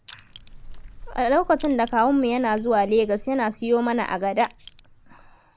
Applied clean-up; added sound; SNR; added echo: none; Crushing + Bird; 18 dB; none.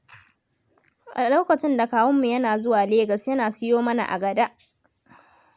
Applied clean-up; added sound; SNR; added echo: none; none; none; none.